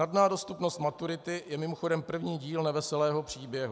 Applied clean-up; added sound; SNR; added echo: none; none; none; none.